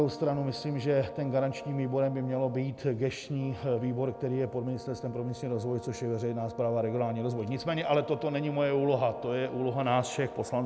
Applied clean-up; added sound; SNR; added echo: none; Brass instrument; 15 dB; none.